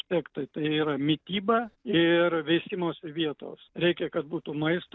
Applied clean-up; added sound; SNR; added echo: none; none; none; none.